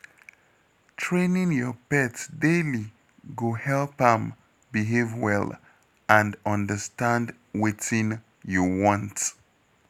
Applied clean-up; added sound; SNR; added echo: none; none; none; none.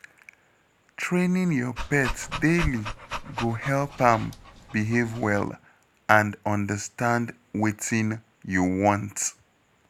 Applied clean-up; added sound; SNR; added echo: none; Dog; 9 dB; none.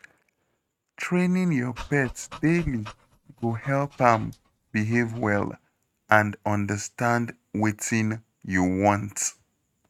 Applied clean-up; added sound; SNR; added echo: neural mask model RNNoise.